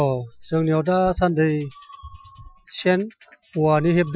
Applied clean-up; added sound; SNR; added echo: classical method Wiener filter.